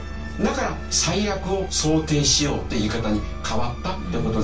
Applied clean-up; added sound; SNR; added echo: none; Musical instrument; 10 dB; reverberation time 0.2 s.